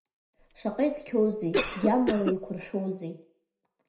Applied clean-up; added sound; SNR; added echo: none; Cough; 4 dB; reverberation time 0.5 s.